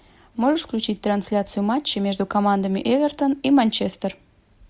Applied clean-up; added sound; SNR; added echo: none; none; none; none.